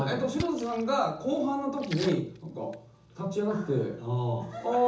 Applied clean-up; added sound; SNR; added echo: none; Splash, splatter; 16 dB; reverberation time 0.7 s.